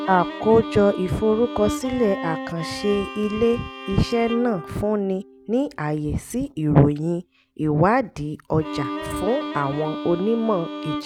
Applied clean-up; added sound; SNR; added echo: none; Bowed string instrument; 11 dB; none.